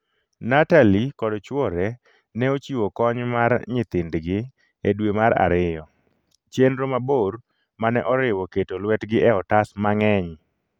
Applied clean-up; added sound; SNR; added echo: none; none; none; none.